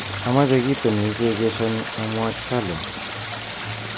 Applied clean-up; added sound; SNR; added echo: none; Stream; 4 dB; none.